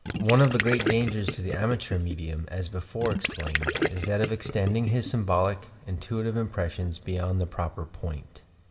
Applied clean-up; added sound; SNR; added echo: none; Gurgling; 4 dB; reverberation time 1.1 s.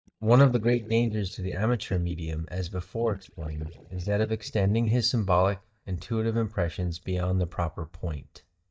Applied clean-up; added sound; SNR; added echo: neural mask model DeepFilterNet 3.